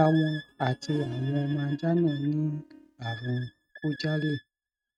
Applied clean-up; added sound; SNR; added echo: neural mask model RNNoise.